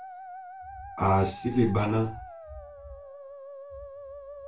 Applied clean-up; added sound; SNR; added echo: none; Musical instrument; 13 dB; reverberation time 0.2 s.